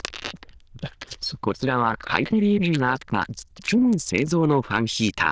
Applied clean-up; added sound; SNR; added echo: neural diffusion model UNIVERSE++.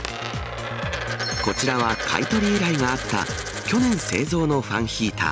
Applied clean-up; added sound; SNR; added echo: none; Coin (dropping); 8 dB; none.